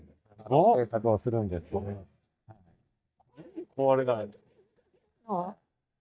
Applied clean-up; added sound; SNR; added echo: neural mask model DeepFilterNet 3.